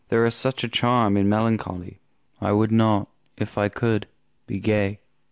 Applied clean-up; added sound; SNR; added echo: none; none; none; none.